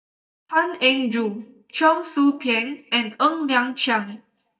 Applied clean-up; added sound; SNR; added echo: neural mask model DeepFilterNet 3.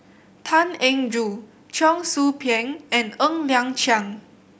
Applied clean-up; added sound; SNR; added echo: none; none; none; none.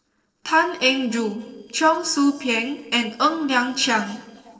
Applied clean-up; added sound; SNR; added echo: neural separator model SepFormer DNS4.